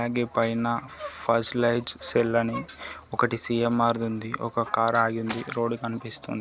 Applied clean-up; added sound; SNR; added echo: none; Dog; 20 dB; none.